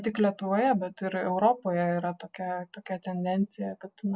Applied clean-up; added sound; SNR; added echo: none; none; none; none.